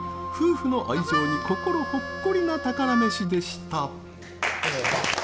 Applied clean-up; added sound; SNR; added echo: none; Harmonica; 6 dB; none.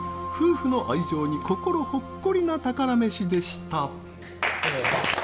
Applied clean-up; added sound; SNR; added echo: none; none; none; none.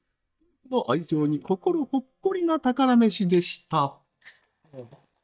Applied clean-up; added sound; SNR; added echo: neural mask model DeepFilterNet 3.